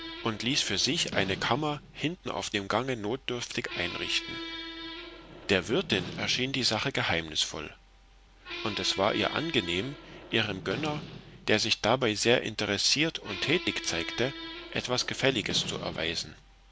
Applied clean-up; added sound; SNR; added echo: none; Squeak; 12 dB; none.